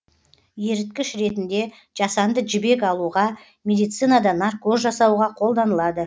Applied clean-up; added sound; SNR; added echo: none; none; none; none.